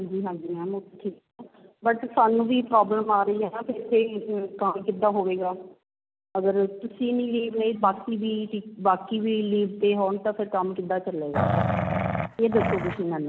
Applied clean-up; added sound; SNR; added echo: none; Growling; 0 dB; none.